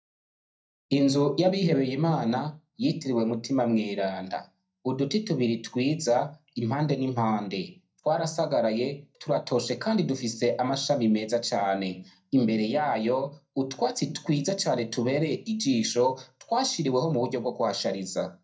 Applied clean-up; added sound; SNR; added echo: neural mask model DeepFilterNet 3.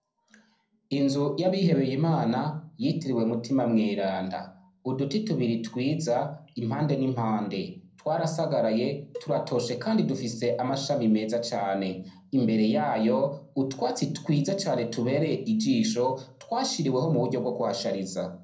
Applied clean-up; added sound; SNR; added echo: neural separator model SepFormer DNS4.